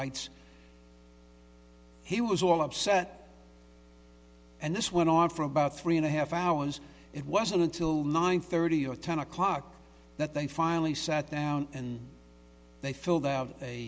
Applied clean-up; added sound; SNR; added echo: none; none; none; none.